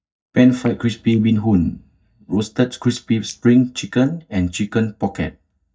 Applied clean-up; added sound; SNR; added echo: neural mask model DeepFilterNet 3.